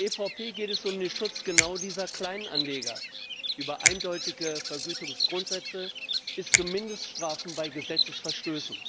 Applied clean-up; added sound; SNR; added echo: none; Bird vocalization, bird call, bird song + Finger snapping; -4 dB; none.